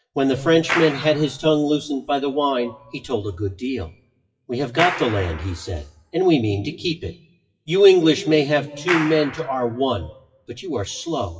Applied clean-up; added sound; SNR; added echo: classical method WPE with log-MMSE.